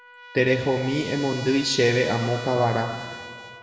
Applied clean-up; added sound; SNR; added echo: none; Trumpet; 14 dB; reverberation time 2.0 s.